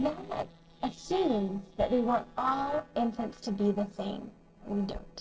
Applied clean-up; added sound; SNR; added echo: neural separator model SepFormer DNS4.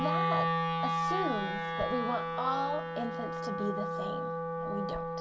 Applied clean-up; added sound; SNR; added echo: none; Wind instrument, woodwind instrument; -3 dB; reverberation time 3.0 s.